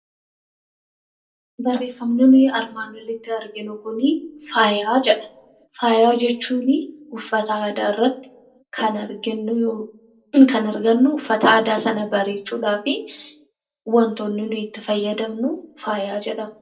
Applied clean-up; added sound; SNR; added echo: none; none; none; reverberation time 0.2 s.